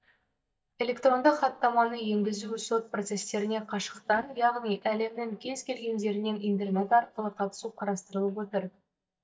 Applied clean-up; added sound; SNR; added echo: neural mask model DeepFilterNet 3.